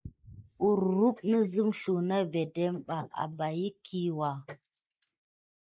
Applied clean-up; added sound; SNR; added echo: neural mask model Resemble Enhance denoiser.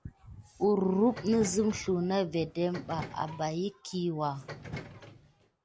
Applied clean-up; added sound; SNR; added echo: none; Subway, metro, underground; 15 dB; none.